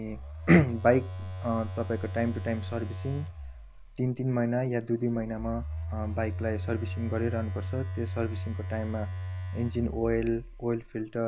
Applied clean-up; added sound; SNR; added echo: none; Telephone; 6 dB; none.